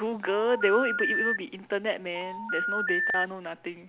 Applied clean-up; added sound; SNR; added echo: none; Telephone; 1 dB; none.